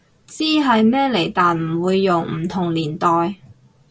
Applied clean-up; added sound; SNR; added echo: none; none; none; none.